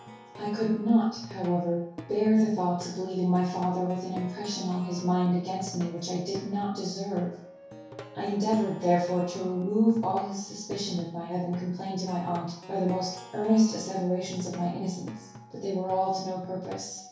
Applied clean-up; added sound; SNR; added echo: none; Plucked string instrument; 18 dB; reverberation time 0.6 s.